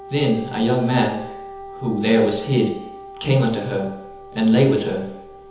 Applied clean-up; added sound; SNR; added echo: none; Wind instrument, woodwind instrument; 16 dB; reverberation time 1.3 s.